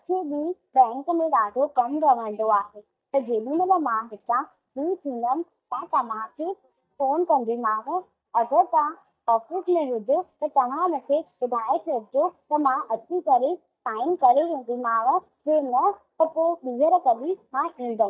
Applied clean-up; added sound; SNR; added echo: neural mask model DeepFilterNet 3.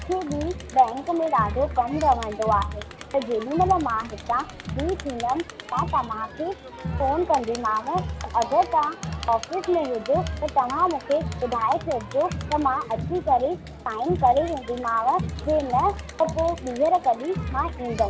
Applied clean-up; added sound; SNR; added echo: none; Crowd; 10 dB; none.